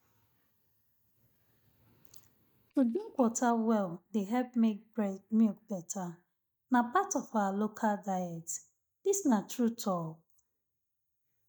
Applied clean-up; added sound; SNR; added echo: neural mask model DeepFilterNet 3.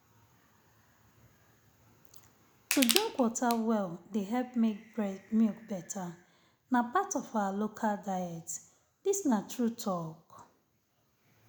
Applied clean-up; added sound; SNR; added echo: none; Crushing; 1 dB; none.